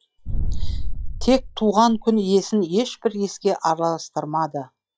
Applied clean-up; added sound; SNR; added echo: classical method log-MMSE.